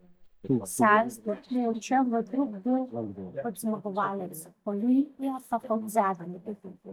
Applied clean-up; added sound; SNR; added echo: neural mask model DeepFilterNet 3.